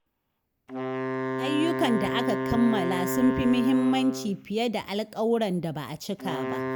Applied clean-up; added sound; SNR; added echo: none; Wind instrument, woodwind instrument; 4 dB; none.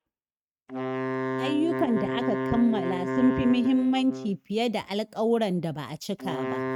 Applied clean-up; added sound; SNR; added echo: neural mask model RNNoise.